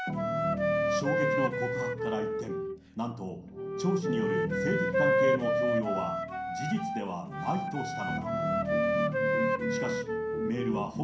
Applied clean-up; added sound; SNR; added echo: none; Wind instrument, woodwind instrument; -3 dB; reverberation time 0.6 s.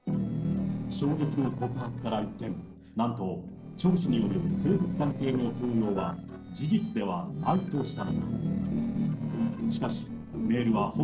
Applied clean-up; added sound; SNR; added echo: neural separator model SepFormer DNS4.